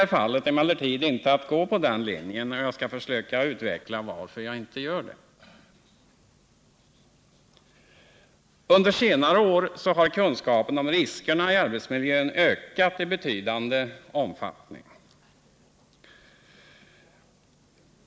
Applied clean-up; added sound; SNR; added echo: none; none; none; none.